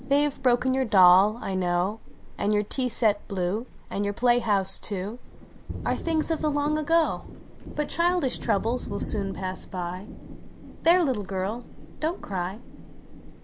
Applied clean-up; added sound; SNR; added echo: none; Thunder; 14 dB; none.